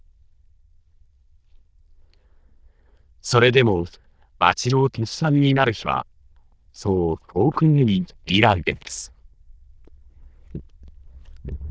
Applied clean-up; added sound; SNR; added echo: neural diffusion model UNIVERSE++.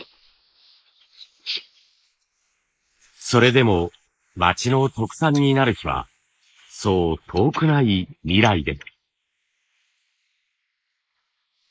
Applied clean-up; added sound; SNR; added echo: neural mask model Resemble Enhance denoiser.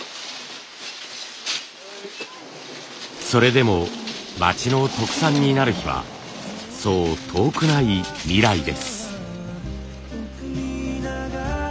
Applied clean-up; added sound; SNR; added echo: none; none; none; none.